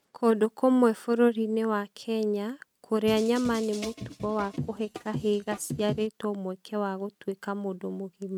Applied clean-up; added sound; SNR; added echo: neural mask model RNNoise.